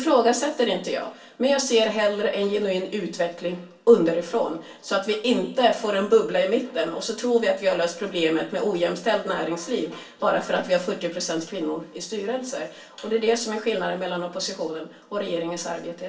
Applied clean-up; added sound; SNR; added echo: none; none; none; reverberation time 0.3 s.